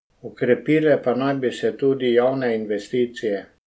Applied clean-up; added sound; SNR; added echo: none; none; none; none.